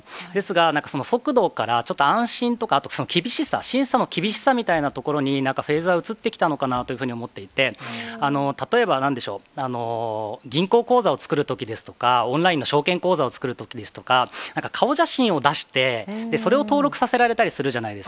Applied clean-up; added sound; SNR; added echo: none; none; none; none.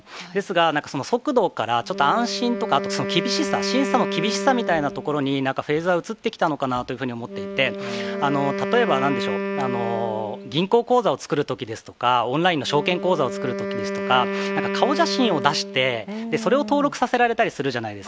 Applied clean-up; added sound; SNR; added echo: none; Wind instrument, woodwind instrument; 7 dB; none.